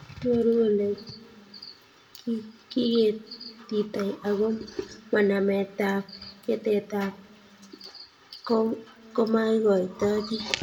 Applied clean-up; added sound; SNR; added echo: none; none; none; reverberation time 1.0 s.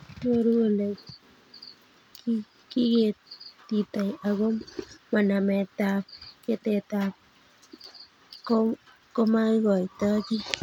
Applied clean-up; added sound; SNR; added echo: none; none; none; none.